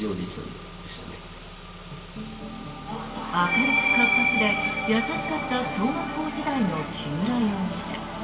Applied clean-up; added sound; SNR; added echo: none; Engine / Car; 13 dB; reverberation time 2.1 s.